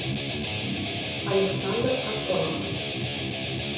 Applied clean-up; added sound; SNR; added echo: none; Guitar; -4 dB; reverberation time 1.0 s.